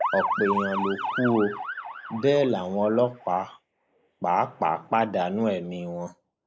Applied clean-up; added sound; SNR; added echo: neural mask model Resemble Enhance denoiser.